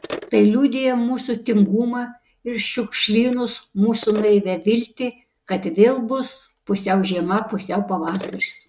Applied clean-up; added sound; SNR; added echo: neural mask model RNNoise.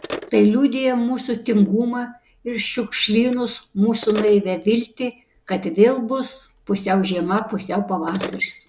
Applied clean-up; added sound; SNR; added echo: none; Telephone; 19 dB; none.